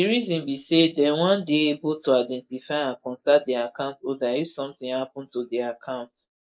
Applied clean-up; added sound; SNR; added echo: neural mask model Resemble Enhance denoiser.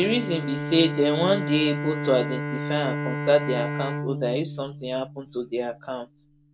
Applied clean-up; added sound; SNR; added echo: none; Bowed string instrument; 5 dB; none.